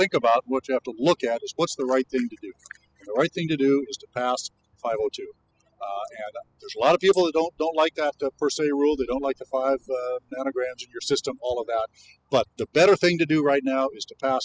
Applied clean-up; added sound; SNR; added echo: classical method spectral subtraction.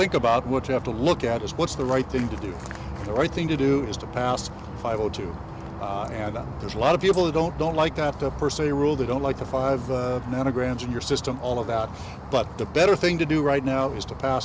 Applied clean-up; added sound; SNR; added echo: none; none; none; none.